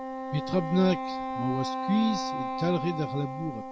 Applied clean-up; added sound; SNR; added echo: none; Wind instrument, woodwind instrument; 4 dB; none.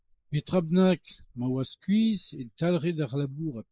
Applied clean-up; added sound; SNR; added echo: neural mask model Resemble Enhance denoiser.